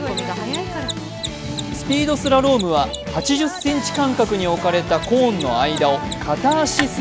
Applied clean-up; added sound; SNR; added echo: none; Mechanisms; 14 dB; none.